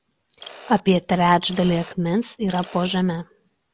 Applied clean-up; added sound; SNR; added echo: none; Mechanisms; 18 dB; none.